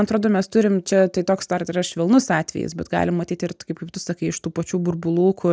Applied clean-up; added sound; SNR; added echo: none; none; none; none.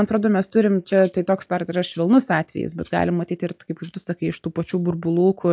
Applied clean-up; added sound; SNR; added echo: classical method log-MMSE.